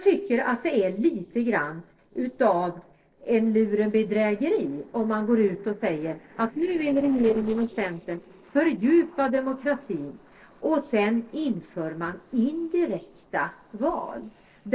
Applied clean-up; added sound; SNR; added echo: neural separator model SepFormer DNS4.